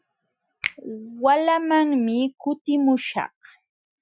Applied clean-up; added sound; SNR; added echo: classical method Wiener filter.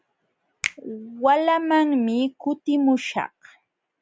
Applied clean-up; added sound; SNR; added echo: none; Finger snapping; 15 dB; none.